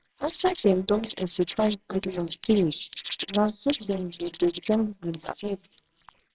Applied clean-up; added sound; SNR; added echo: neural separator model SepFormer WHAMR!.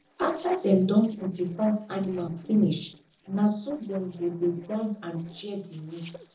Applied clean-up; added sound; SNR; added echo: neural separator model SepFormer DNS4.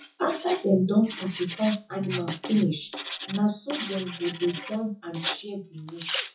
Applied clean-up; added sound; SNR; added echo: classical method WPE with log-MMSE.